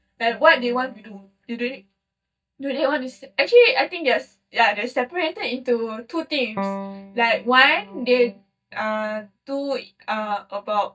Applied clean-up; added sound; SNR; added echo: neural mask model DeepFilterNet 3.